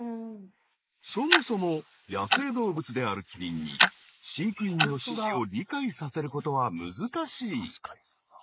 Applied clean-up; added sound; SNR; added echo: neural mask model Resemble Enhance denoiser.